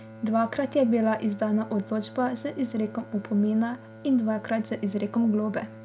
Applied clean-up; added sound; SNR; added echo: none; Bowed string instrument; 17 dB; none.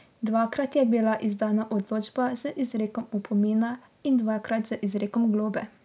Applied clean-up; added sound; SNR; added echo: none; none; none; none.